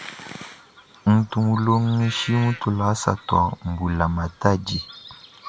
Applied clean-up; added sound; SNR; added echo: none; Bird vocalization, bird call, bird song; 18 dB; none.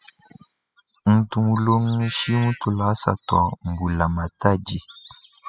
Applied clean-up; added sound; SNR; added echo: classical method spectral subtraction.